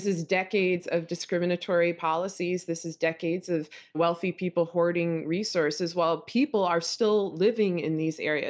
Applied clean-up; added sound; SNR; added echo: none; none; none; none.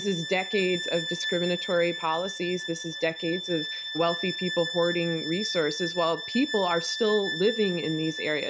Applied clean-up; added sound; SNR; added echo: none; Bowed string instrument; 7 dB; none.